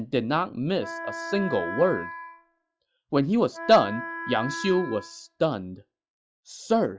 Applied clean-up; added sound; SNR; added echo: classical method log-MMSE.